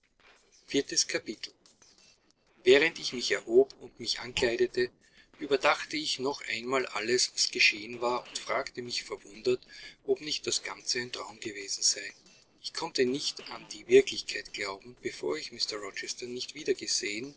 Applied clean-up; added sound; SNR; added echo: neural separator model SepFormer DNS4.